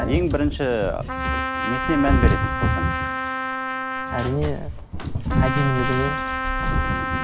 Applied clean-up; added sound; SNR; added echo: none; Cat + Trumpet; -3 dB; none.